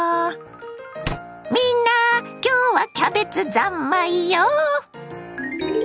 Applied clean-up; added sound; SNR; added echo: none; none; none; none.